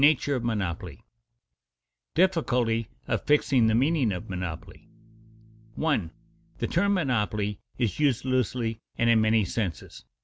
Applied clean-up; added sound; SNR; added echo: none; Bowed string instrument; 16 dB; none.